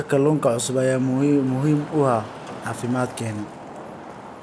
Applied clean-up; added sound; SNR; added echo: none; Traffic noise, roadway noise; 15 dB; none.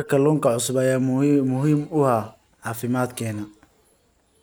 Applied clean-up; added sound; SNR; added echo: none; none; none; none.